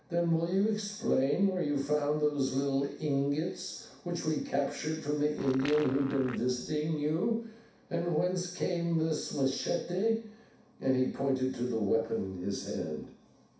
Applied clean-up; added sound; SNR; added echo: none; Fart; 13 dB; reverberation time 0.6 s.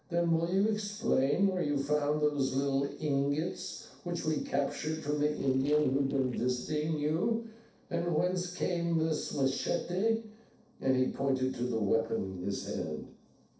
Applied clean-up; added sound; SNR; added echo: neural separator model SepFormer DNS4.